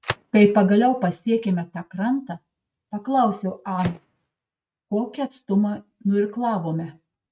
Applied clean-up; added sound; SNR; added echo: neural mask model RNNoise.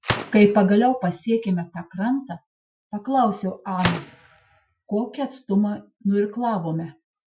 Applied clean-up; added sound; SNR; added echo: classical method Wiener filter.